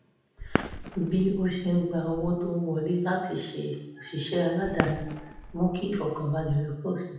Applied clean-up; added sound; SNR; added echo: none; Fireworks; 7 dB; reverberation time 0.9 s.